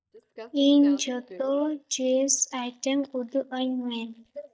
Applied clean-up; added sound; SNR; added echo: neural mask model DeepFilterNet 3.